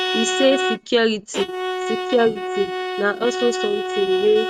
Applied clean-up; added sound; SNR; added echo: neural mask model RNNoise.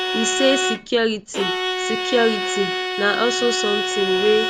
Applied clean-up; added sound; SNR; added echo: none; Bowed string instrument; 2 dB; none.